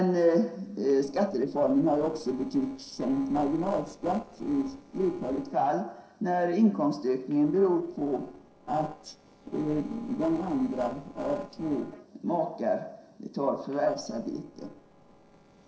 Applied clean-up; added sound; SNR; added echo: neural separator model SepFormer DNS4.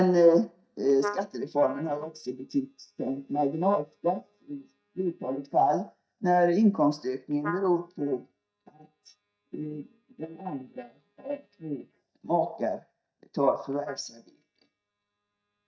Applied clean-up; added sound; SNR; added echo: neural mask model DeepFilterNet 3.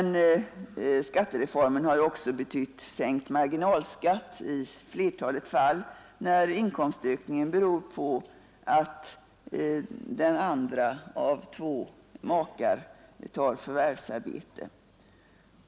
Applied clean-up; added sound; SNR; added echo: none; none; none; none.